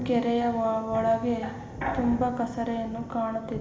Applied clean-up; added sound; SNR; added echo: none; Thunder; 12 dB; reverberation time 1.1 s.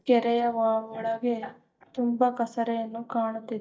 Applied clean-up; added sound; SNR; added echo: neural mask model DeepFilterNet 3.